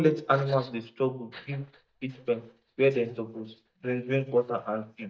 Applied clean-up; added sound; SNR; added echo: neural mask model DeepFilterNet 3.